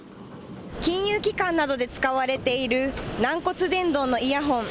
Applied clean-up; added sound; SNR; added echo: none; Sliding door; 18 dB; none.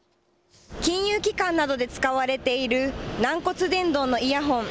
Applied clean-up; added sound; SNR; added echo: none; none; none; none.